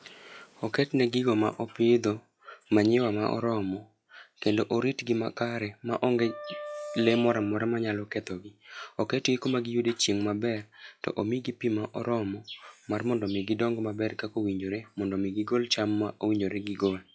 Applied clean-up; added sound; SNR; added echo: classical method log-MMSE.